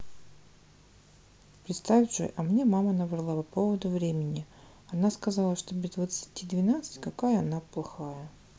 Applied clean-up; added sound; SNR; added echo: none; none; none; none.